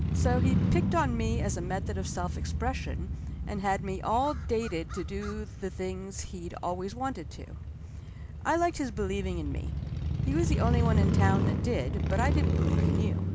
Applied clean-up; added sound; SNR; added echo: none; Motorcycle; -3 dB; none.